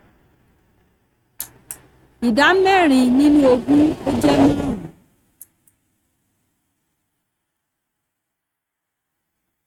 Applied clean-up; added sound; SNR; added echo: neural mask model RNNoise.